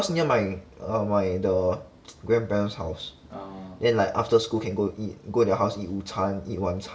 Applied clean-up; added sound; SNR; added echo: none; none; none; none.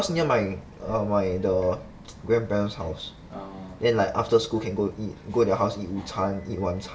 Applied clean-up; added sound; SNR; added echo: none; Bird vocalization, bird call, bird song; 19 dB; none.